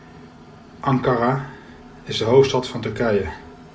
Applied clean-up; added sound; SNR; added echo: none; none; none; none.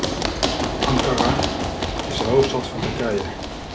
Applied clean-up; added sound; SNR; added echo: none; Run; -1 dB; none.